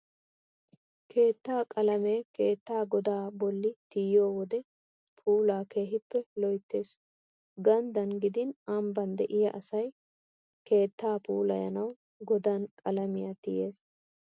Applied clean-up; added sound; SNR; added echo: none; none; none; none.